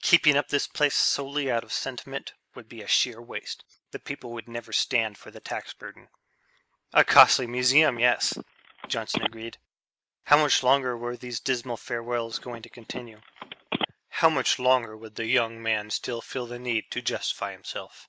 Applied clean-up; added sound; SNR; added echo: neural mask model Resemble Enhance denoiser.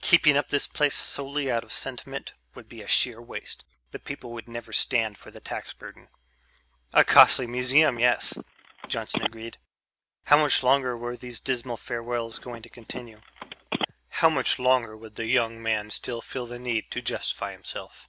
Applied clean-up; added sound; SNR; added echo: none; Telephone; 9 dB; none.